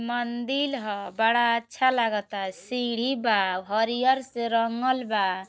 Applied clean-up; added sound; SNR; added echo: none; none; none; none.